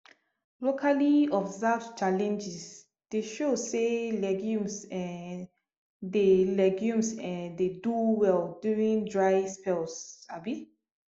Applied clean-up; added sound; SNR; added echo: none; none; none; none.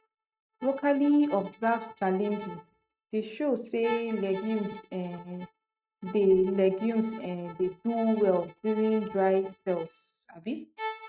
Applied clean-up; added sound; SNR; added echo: neural mask model RNNoise.